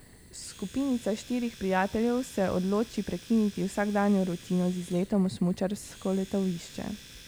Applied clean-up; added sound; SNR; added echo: none; Domestic sounds, home sounds + Fire; 20 dB; none.